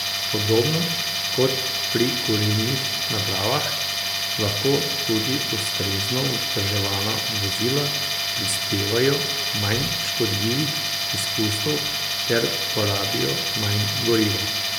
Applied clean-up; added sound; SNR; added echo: none; Tools; -1 dB; none.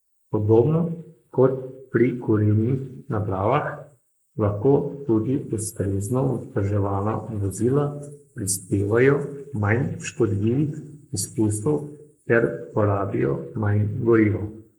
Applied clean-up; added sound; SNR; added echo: neural mask model Resemble Enhance denoiser.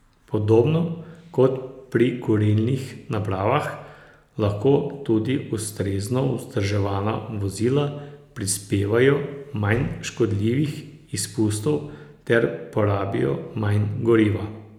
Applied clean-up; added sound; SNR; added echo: none; none; none; none.